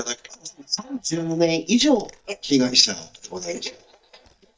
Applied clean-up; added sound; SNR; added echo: neural mask model DeepFilterNet 3.